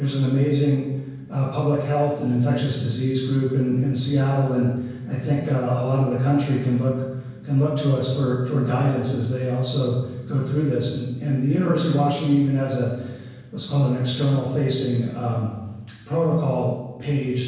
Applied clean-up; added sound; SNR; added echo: none; none; none; reverberation time 1.0 s.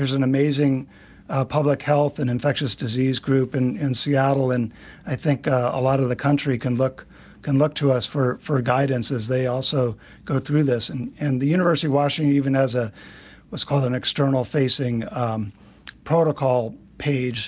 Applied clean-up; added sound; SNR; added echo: none; none; none; none.